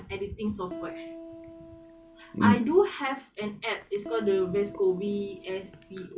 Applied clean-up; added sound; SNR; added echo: none; Piano; 15 dB; none.